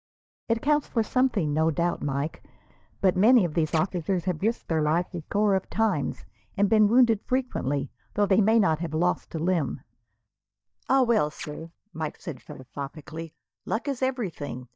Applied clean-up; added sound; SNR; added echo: neural mask model DeepFilterNet 3.